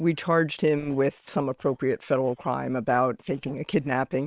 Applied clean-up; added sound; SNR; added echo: neural separator model SepFormer WHAM!.